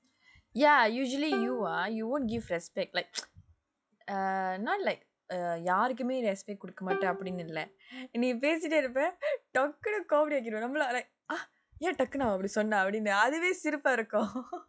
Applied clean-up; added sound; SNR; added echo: classical method log-MMSE.